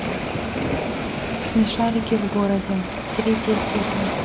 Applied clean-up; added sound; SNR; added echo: none; Waves, surf; 3 dB; none.